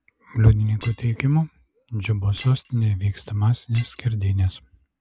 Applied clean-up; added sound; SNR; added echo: none; Shatter; 14 dB; none.